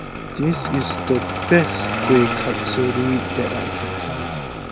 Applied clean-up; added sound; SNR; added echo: none; Engine starting; 3 dB; none.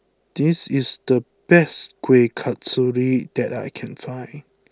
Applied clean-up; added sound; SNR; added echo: none; none; none; none.